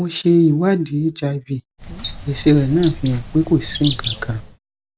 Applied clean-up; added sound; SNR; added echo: none; Bird; 11 dB; none.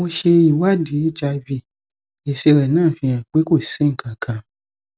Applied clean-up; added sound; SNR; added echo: none; none; none; none.